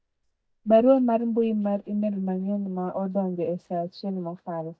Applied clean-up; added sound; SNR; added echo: neural mask model DeepFilterNet 3.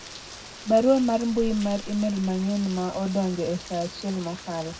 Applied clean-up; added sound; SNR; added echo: none; Rain; 14 dB; reverberation time 0.3 s.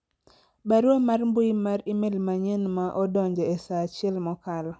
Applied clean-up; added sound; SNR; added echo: none; none; none; none.